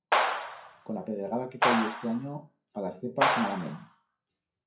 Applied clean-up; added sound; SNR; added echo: classical method WPE with log-MMSE.